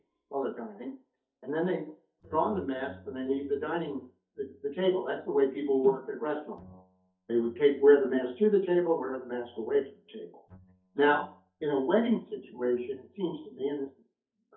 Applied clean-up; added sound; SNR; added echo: neural mask model DeepFilterNet 3.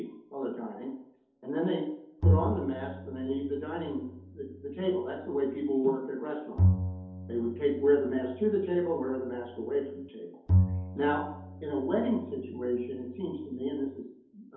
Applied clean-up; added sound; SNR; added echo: none; Bowed string instrument; 1 dB; reverberation time 2.2 s.